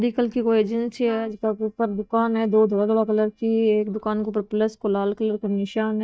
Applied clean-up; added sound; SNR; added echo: neural mask model DeepFilterNet 3.